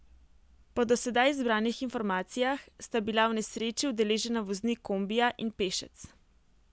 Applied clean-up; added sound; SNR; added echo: none; none; none; none.